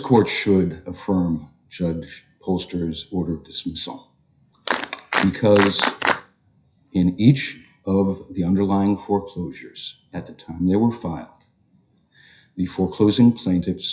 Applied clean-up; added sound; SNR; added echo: classical method WPE with log-MMSE.